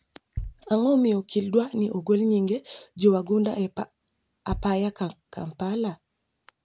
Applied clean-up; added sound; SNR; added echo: none; Bass drum; 16 dB; none.